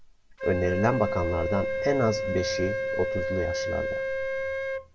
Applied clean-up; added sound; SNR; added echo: none; Wind instrument, woodwind instrument; 1 dB; reverberation time 1.4 s.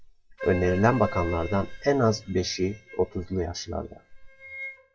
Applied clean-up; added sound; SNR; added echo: classical method WPE with log-MMSE.